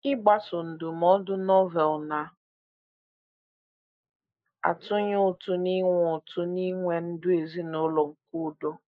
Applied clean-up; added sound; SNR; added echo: neural mask model Resemble Enhance denoiser.